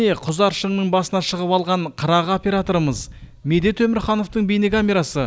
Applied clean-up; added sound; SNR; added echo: none; none; none; none.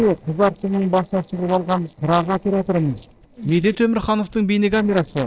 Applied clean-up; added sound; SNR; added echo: neural separator model SepFormer DNS4.